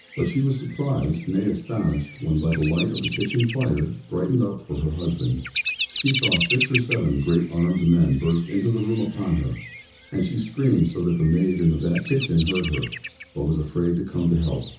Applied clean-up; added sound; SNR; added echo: none; Bird vocalization, bird call, bird song; 8 dB; reverberation time 0.6 s.